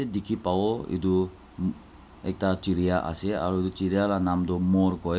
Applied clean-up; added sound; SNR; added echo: none; none; none; none.